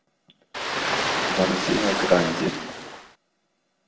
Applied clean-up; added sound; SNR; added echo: none; Ocean; 0 dB; reverberation time 0.5 s.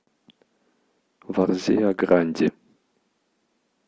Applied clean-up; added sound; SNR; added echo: none; none; none; none.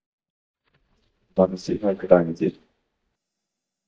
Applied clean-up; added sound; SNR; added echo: neural mask model DeepFilterNet 3.